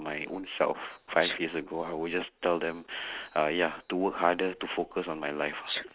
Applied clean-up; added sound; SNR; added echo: neural mask model RNNoise.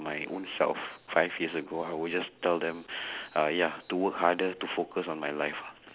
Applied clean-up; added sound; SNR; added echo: none; none; none; none.